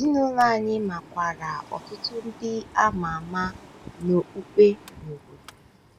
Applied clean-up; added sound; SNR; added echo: none; Mechanical fan + Wind / Rain; 20 dB; none.